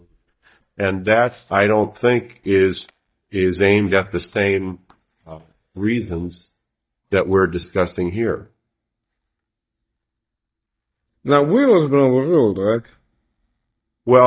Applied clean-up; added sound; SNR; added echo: neural mask model DeepFilterNet 3.